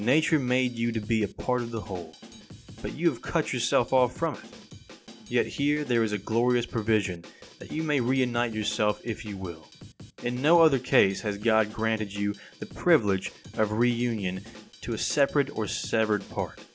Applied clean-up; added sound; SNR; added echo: none; Drum kit; 19 dB; none.